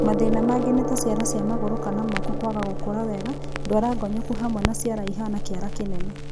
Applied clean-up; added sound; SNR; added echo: none; Crackle + Gong; 0 dB; none.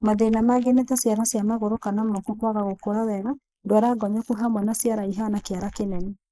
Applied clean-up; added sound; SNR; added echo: neural mask model Resemble Enhance denoiser.